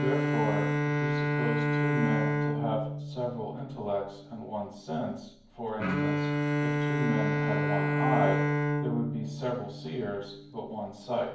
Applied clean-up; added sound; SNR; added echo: none; Bowed string instrument; -4 dB; reverberation time 0.9 s.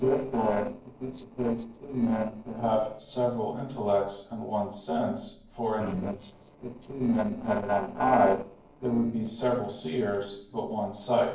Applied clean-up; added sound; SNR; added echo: neural separator model SepFormer DNS4.